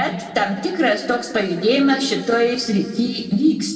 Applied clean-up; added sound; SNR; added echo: none; none; none; reverberation time 2.0 s.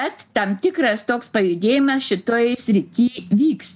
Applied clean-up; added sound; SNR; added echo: none; none; none; none.